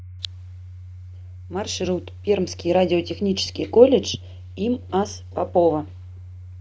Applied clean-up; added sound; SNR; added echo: none; Domestic sounds, home sounds; 15 dB; none.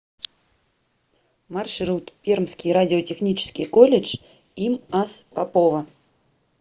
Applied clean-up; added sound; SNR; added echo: none; none; none; none.